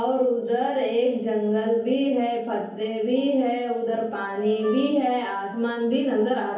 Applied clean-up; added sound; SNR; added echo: none; Wind instrument, woodwind instrument; 18 dB; reverberation time 0.7 s.